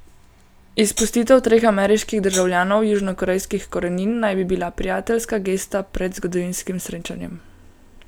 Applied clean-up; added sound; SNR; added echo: none; Hi-hat; 8 dB; none.